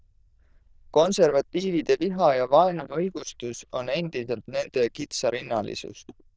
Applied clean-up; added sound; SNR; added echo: neural diffusion model UNIVERSE++.